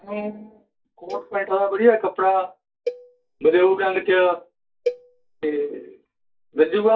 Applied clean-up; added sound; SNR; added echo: neural mask model DeepFilterNet 3.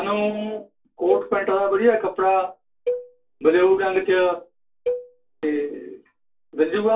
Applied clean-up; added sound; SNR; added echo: neural separator model SepFormer DNS4.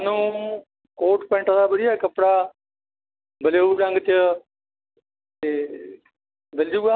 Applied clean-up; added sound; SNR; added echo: none; none; none; none.